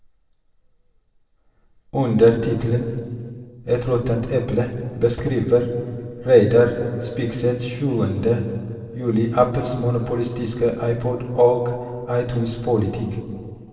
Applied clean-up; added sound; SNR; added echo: neural separator model SepFormer DNS4.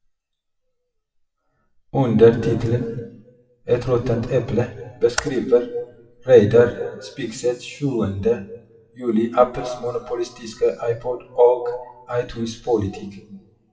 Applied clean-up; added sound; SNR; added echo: classical method WPE with log-MMSE.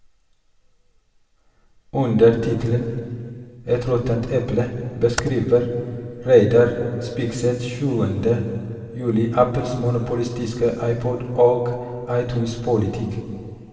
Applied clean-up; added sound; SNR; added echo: none; Computer keyboard; 13 dB; reverberation time 2.1 s.